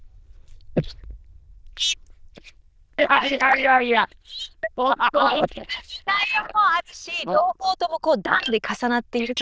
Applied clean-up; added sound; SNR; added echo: neural diffusion model UNIVERSE++.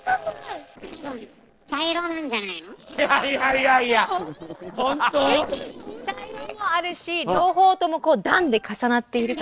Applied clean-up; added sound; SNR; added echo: neural separator model SepFormer DNS4.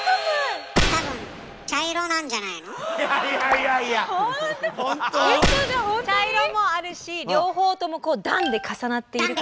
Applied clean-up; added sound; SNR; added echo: none; Gunshot, gunfire; 5 dB; none.